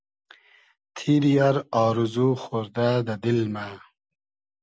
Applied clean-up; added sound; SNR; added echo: none; none; none; none.